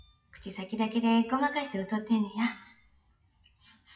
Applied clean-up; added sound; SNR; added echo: classical method WPE with log-MMSE.